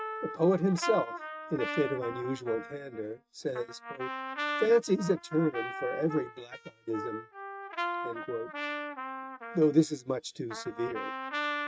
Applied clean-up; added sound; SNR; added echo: neural mask model RNNoise.